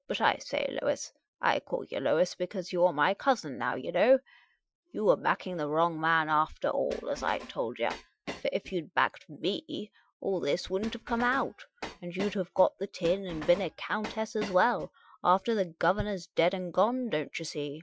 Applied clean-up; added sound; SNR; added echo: classical method Wiener filter.